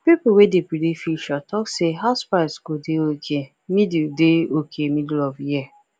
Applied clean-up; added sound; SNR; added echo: none; none; none; none.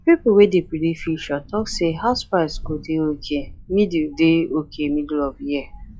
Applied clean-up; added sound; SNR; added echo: classical method log-MMSE.